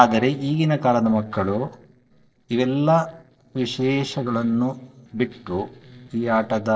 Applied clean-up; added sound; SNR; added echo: neural separator model SepFormer DNS4.